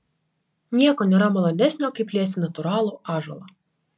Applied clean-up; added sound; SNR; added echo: none; none; none; none.